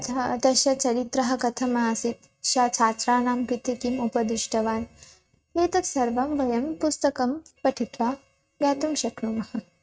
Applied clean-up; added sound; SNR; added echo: neural mask model RNNoise.